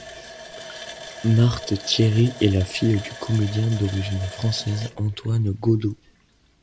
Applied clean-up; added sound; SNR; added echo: none; Water tap, faucet; 16 dB; none.